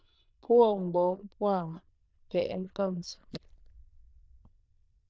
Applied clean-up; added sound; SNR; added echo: neural diffusion model UNIVERSE++.